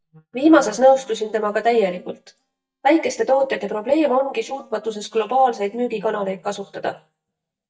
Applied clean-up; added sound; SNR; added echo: neural mask model DeepFilterNet 3.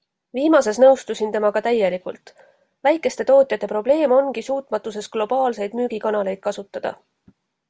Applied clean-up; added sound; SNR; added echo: none; none; none; none.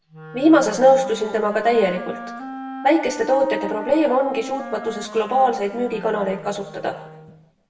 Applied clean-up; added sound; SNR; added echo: none; Wind instrument, woodwind instrument; 13 dB; reverberation time 0.7 s.